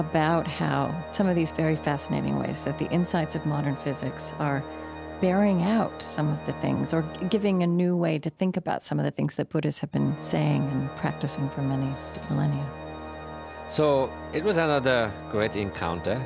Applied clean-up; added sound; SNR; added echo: none; Organ; 12 dB; none.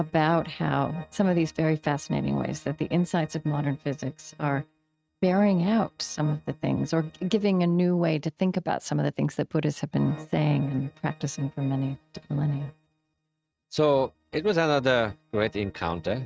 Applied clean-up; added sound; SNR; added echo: neural mask model RNNoise.